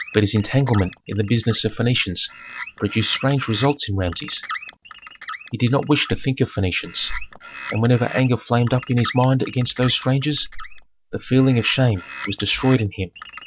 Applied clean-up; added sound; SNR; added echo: none; Bird; 15 dB; none.